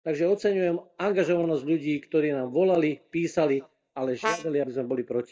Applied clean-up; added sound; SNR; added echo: neural mask model DeepFilterNet 3.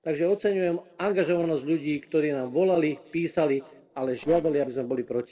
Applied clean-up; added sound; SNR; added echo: neural separator model SepFormer DNS4.